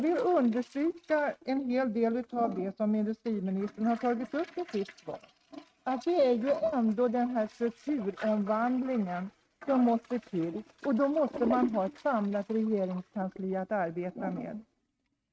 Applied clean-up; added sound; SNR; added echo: neural mask model RNNoise.